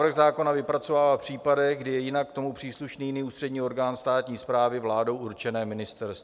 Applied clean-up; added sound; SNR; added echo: none; none; none; none.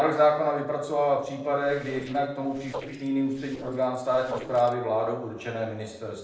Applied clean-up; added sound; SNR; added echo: neural separator model SepFormer DNS4.